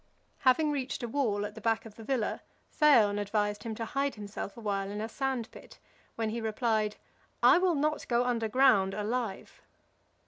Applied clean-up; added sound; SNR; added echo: none; none; none; none.